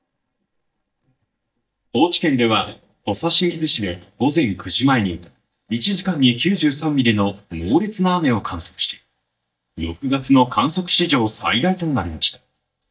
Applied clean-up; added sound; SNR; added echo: neural mask model DeepFilterNet 3.